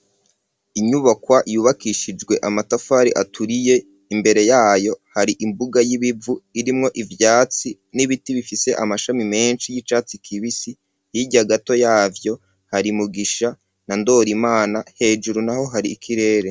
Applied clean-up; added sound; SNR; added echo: none; none; none; none.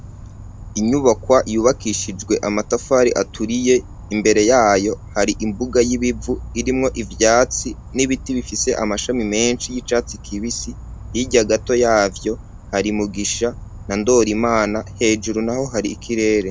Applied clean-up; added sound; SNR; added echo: none; Insect; 16 dB; none.